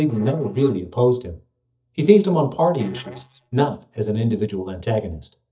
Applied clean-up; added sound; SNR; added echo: neural mask model DeepFilterNet 3.